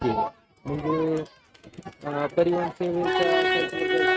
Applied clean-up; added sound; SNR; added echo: neural mask model RNNoise.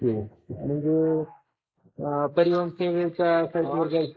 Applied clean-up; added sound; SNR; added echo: neural mask model Resemble Enhance denoiser.